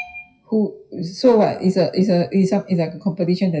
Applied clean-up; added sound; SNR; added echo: classical method WPE with log-MMSE.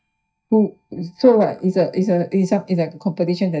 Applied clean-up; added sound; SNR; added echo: neural mask model DeepFilterNet 3.